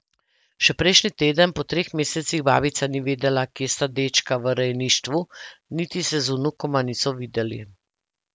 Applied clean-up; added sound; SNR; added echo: none; none; none; none.